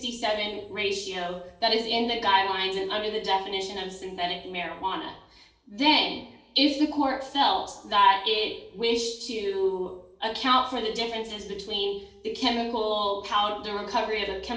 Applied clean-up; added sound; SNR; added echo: none; none; none; reverberation time 0.7 s.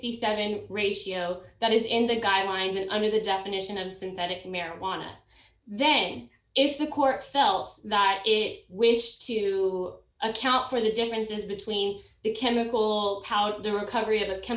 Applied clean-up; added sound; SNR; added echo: none; none; none; none.